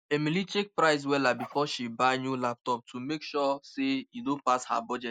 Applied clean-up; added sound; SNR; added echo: neural mask model Resemble Enhance denoiser.